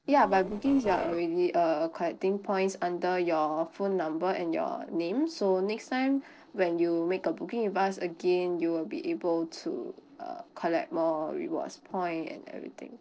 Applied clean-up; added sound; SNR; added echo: neural separator model SepFormer DNS4.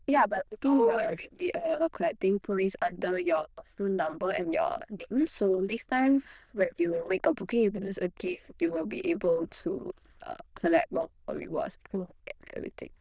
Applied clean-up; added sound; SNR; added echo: neural diffusion model UNIVERSE++.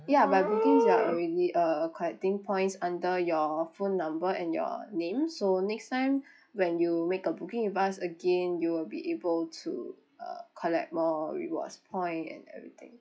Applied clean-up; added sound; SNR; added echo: classical method log-MMSE.